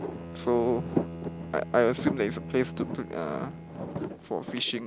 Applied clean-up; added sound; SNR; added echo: none; Bowed string instrument; 11 dB; none.